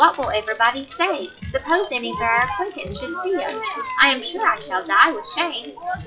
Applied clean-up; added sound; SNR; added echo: classical method WPE with log-MMSE.